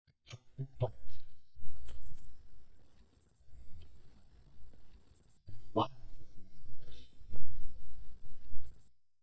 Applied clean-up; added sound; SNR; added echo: neural mask model DeepFilterNet 3.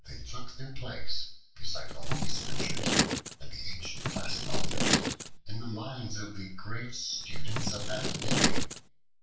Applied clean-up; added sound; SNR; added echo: none; Scissors; 3 dB; reverberation time 0.3 s.